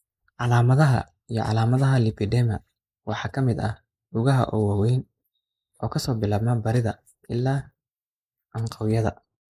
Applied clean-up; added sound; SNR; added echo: neural mask model Resemble Enhance denoiser.